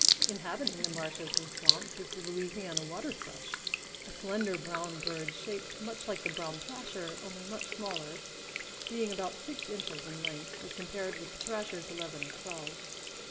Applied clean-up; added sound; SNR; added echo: none; Sink (filling or washing) / Water tap, faucet; -3 dB; reverberation time 1.0 s.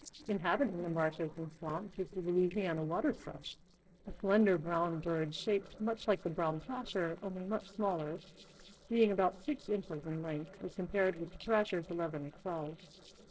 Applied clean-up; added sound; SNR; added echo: neural separator model SepFormer DNS4.